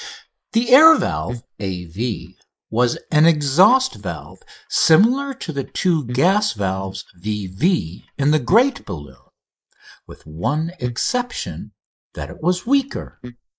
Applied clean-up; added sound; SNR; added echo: neural mask model Resemble Enhance denoiser.